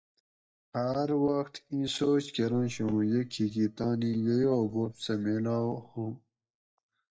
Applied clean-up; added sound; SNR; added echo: neural mask model DeepFilterNet 3.